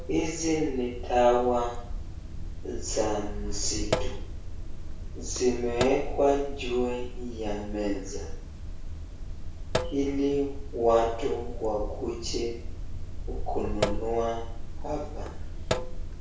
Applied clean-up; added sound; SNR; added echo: none; Sink (filling or washing); 3 dB; reverberation time 0.6 s.